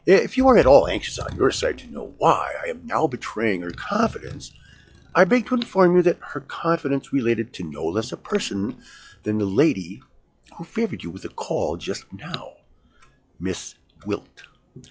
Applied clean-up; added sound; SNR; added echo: classical method log-MMSE.